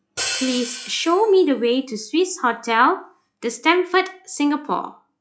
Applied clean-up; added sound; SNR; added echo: classical method log-MMSE.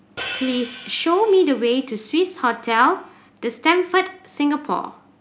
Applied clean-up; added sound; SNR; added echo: none; Hi-hat; 12 dB; none.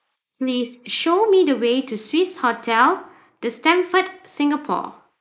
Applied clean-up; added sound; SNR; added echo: neural mask model Resemble Enhance denoiser.